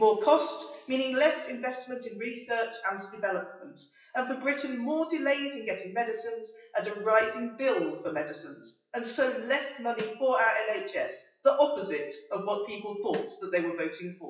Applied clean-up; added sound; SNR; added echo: classical method WPE with log-MMSE.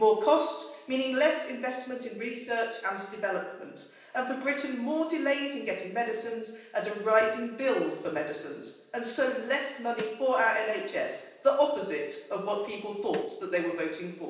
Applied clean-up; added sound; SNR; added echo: none; Snare drum; 14 dB; reverberation time 0.9 s.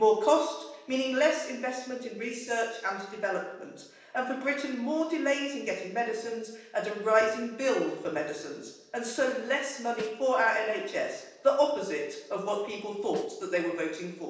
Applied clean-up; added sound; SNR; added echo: neural separator model SepFormer DNS4.